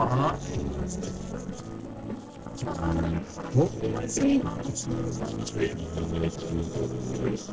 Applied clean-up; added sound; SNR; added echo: neural separator model SepFormer DNS4.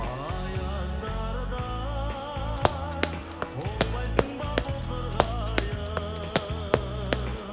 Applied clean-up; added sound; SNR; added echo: none; Run; 0 dB; reverberation time 2.4 s.